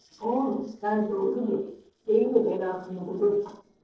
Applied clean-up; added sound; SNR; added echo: neural separator model SepFormer DNS4.